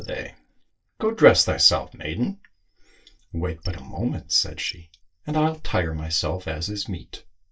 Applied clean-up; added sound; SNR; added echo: neural mask model DeepFilterNet 3.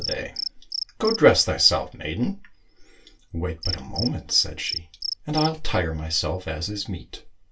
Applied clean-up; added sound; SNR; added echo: none; Cricket; 11 dB; reverberation time 0.2 s.